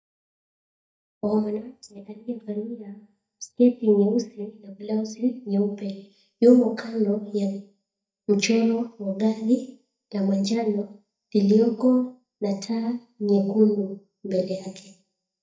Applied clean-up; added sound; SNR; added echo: neural mask model DeepFilterNet 3.